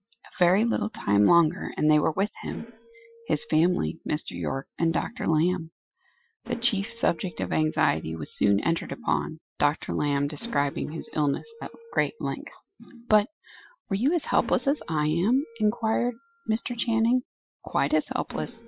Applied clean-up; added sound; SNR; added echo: classical method Wiener filter.